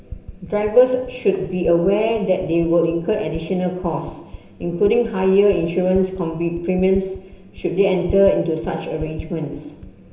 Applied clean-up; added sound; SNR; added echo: none; Typing; 17 dB; reverberation time 0.9 s.